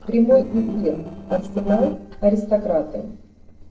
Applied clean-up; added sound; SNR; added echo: neural separator model SepFormer DNS4.